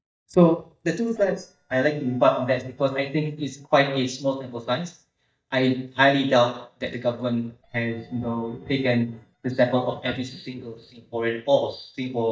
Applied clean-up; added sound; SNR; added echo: neural mask model DeepFilterNet 3.